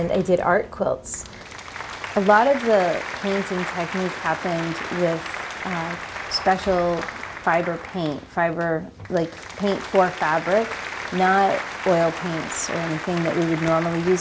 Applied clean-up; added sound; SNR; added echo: none; Applause; 10 dB; none.